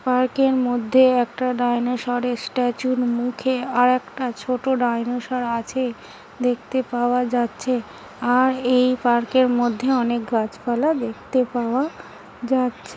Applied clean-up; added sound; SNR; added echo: none; none; none; none.